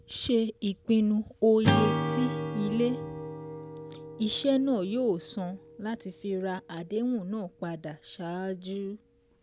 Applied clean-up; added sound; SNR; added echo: none; Acoustic guitar / Strum; 6 dB; none.